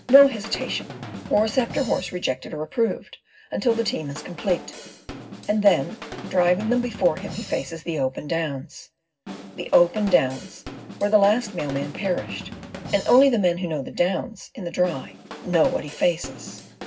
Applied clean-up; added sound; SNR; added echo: none; Drum / Drum kit; 14 dB; reverberation time 0.4 s.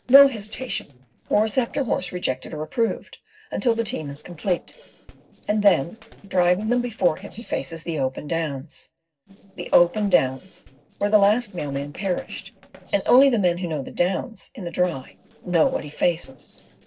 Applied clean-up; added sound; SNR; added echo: neural separator model SepFormer DNS4.